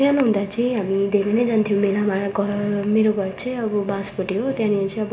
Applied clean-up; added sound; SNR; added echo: none; none; none; reverberation time 0.3 s.